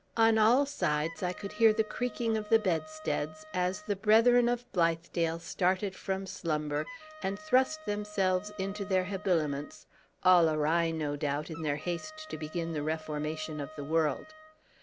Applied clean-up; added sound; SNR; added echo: none; Wind instrument, woodwind instrument; 18 dB; none.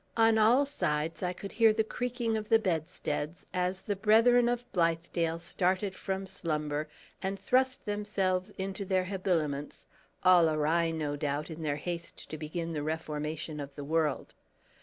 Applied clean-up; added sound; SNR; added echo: none; none; none; none.